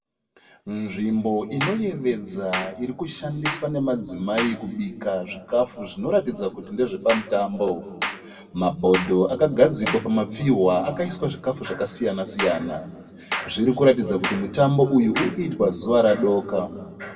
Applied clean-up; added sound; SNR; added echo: none; Clapping; 11 dB; reverberation time 1.7 s.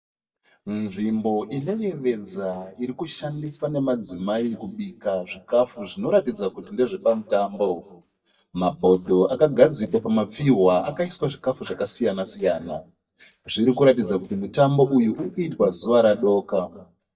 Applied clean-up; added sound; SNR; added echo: neural mask model DeepFilterNet 3.